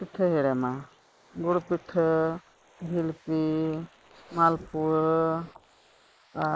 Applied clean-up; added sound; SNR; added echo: neural mask model Resemble Enhance denoiser.